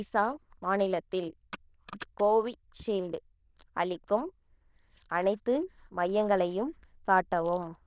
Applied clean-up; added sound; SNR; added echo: neural diffusion model UNIVERSE++.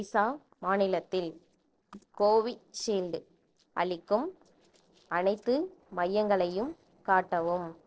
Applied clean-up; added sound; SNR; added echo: neural separator model SepFormer DNS4.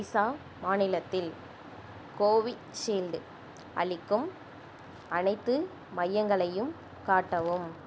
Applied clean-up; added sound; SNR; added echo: none; none; none; none.